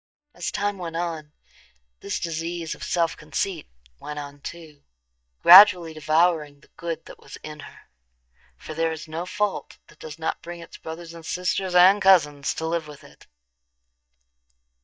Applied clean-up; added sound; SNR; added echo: neural mask model DeepFilterNet 3.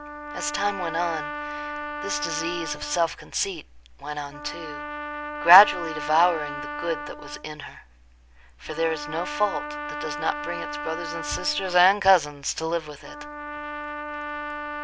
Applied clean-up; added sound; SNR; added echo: none; Trumpet; 8 dB; none.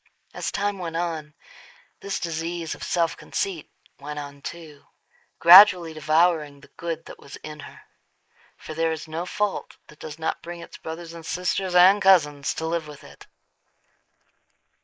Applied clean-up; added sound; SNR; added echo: neural mask model Resemble Enhance denoiser.